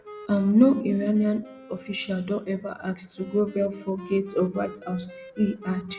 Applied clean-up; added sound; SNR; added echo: none; Wind instrument, woodwind instrument; 19 dB; none.